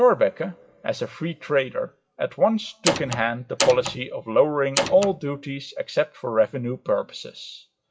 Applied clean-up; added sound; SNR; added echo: classical method WPE with log-MMSE.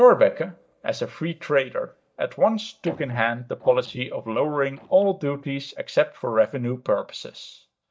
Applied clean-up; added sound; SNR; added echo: neural mask model DeepFilterNet 3.